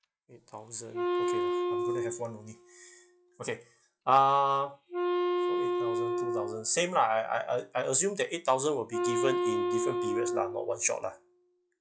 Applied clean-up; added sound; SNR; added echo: classical method log-MMSE.